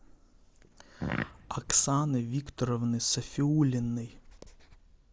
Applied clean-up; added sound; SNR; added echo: neural mask model Resemble Enhance denoiser.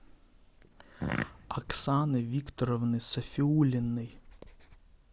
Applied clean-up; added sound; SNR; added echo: none; Fart; 5 dB; none.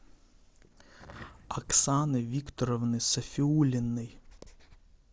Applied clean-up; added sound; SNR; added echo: neural separator model SepFormer DNS4.